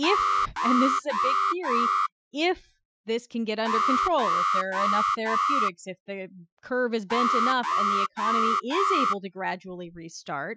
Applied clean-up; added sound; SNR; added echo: classical method Wiener filter.